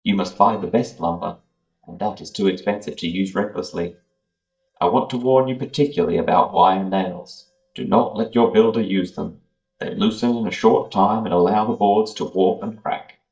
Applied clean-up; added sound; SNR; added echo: neural mask model DeepFilterNet 3.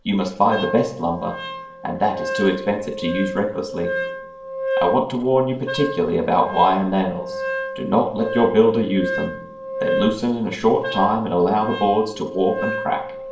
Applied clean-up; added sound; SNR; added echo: none; Wind instrument, woodwind instrument; 7 dB; reverberation time 0.8 s.